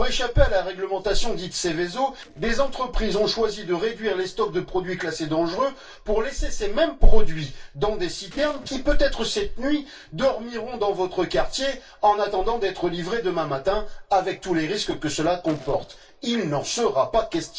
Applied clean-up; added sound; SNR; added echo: neural separator model SepFormer DNS4.